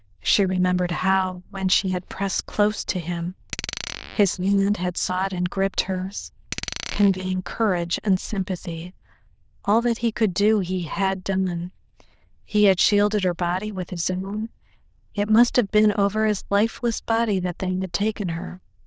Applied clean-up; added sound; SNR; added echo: neural diffusion model UNIVERSE++.